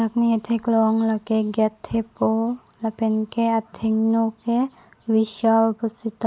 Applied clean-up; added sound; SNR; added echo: none; none; none; none.